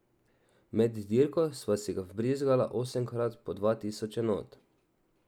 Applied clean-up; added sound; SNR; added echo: none; none; none; none.